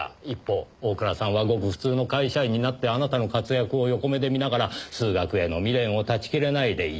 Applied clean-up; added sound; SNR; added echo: none; none; none; none.